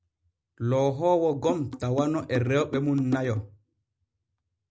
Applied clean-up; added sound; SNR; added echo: none; Drum; 8 dB; none.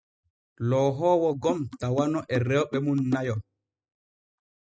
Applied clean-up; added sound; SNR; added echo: classical method spectral subtraction.